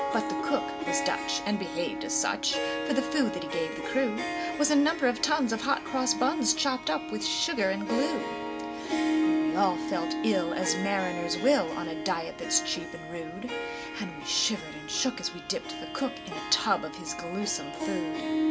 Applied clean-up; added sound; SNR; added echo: none; Harp; 3 dB; none.